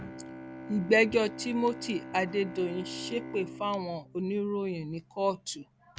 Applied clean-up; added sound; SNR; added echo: none; Bowed string instrument; 13 dB; none.